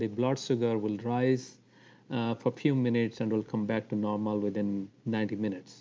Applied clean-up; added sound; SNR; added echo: none; none; none; none.